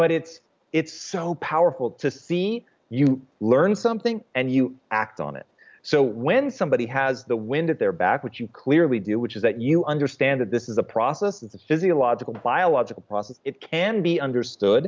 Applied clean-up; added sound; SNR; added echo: none; none; none; none.